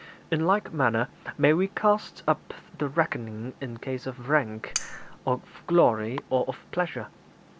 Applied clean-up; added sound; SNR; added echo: none; Cutlery, silverware; 7 dB; none.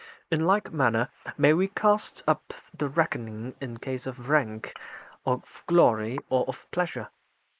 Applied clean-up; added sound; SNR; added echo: neural mask model Resemble Enhance denoiser.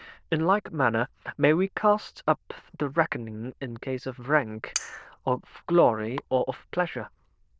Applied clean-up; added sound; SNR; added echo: neural diffusion model UNIVERSE++.